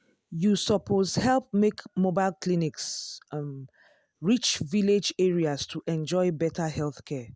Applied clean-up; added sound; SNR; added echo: none; none; none; none.